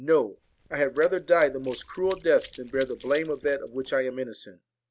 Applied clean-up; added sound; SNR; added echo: none; Run; 20 dB; none.